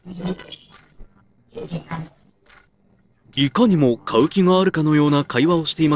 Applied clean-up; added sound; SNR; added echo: neural separator model SepFormer DNS4.